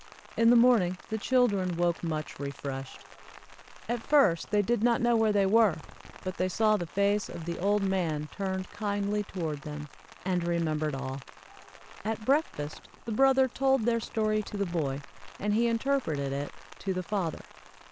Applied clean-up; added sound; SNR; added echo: none; Rain; 19 dB; none.